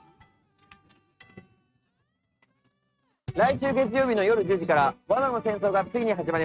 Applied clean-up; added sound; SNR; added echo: neural mask model RNNoise.